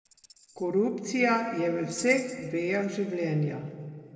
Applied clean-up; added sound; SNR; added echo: neural separator model SepFormer DNS4.